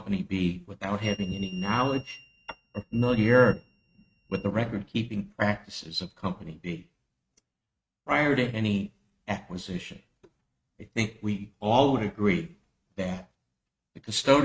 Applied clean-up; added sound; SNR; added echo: neural mask model RNNoise.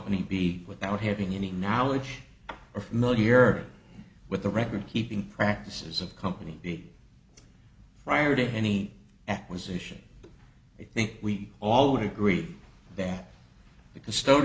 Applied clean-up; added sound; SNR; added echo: none; none; none; none.